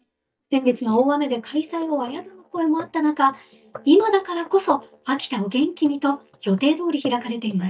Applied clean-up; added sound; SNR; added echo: neural mask model DeepFilterNet 3.